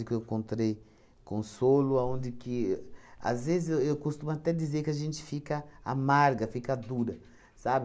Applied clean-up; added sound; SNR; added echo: none; none; none; none.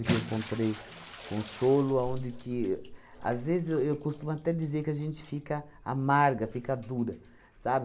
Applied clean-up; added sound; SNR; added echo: none; Bathtub (filling or washing) / Splash, splatter; 13 dB; none.